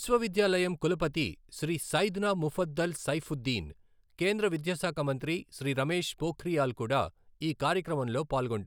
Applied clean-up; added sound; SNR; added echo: none; none; none; none.